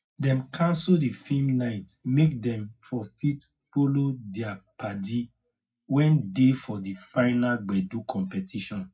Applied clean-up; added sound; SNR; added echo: none; none; none; reverberation time 0.4 s.